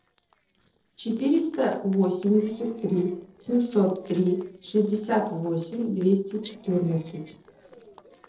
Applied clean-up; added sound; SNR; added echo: neural separator model SepFormer DNS4.